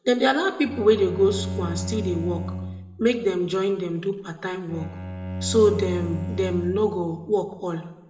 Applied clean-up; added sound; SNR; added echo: none; Bowed string instrument; 9 dB; reverberation time 0.8 s.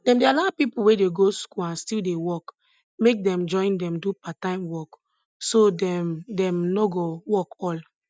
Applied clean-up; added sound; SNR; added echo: none; none; none; none.